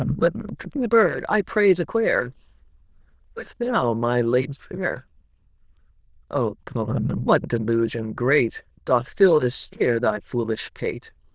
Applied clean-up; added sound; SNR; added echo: neural diffusion model UNIVERSE++.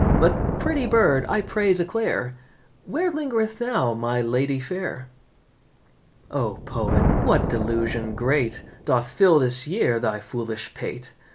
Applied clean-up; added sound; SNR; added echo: none; Thunder; 5 dB; none.